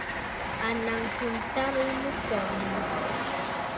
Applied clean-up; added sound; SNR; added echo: none; Train; -2 dB; reverberation time 0.2 s.